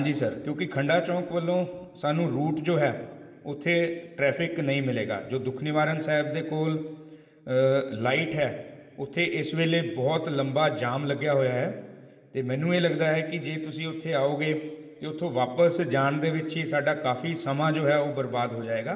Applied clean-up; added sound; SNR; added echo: none; none; none; reverberation time 1.9 s.